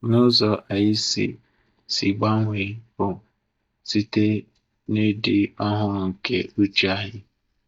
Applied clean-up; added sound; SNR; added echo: neural mask model DeepFilterNet 3.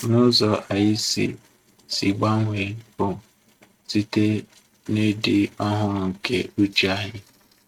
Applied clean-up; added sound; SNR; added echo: neural mask model RNNoise.